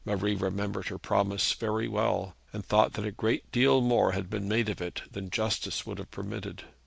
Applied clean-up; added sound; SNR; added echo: none; none; none; none.